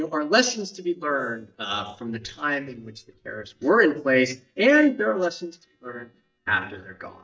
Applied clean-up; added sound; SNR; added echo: neural mask model DeepFilterNet 3.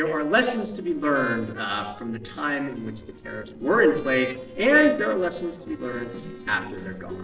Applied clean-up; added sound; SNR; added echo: neural separator model SepFormer DNS4.